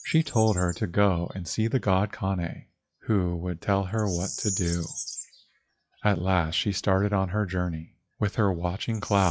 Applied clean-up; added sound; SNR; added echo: classical method log-MMSE.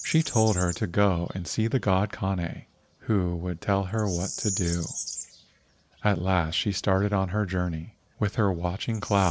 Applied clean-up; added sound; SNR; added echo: none; Bird vocalization, bird call, bird song; 14 dB; none.